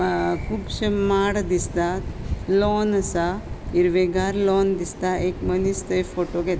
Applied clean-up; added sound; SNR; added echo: none; none; none; none.